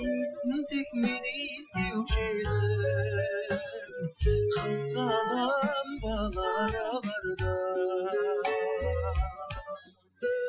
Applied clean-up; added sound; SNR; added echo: classical method Wiener filter.